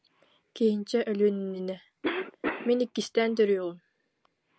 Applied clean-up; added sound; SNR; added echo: none; Cough; 11 dB; none.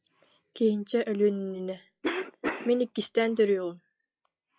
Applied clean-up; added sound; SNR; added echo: classical method log-MMSE.